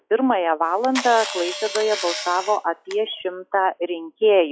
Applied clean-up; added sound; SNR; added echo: classical method log-MMSE.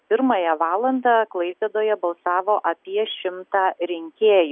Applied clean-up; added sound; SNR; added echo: none; none; none; none.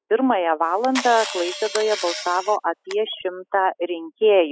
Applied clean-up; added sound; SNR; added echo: classical method spectral subtraction.